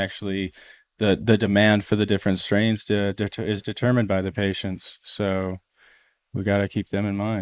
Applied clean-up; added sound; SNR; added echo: neural mask model Resemble Enhance denoiser.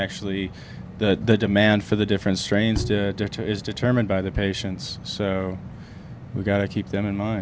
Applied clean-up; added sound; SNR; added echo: none; Bowed string instrument; 10 dB; none.